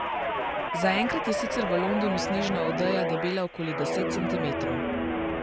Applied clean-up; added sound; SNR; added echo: none; Guitar; -1 dB; none.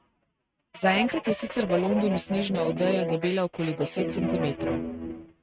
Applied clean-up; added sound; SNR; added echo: neural mask model RNNoise.